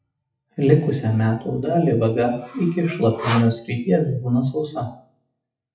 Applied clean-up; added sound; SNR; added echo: classical method WPE with log-MMSE.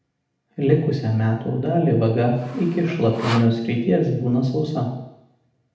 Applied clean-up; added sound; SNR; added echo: none; Sawing; 13 dB; reverberation time 0.8 s.